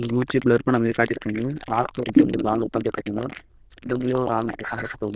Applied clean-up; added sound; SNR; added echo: neural diffusion model UNIVERSE++.